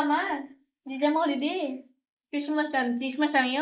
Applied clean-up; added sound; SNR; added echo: neural mask model Resemble Enhance denoiser.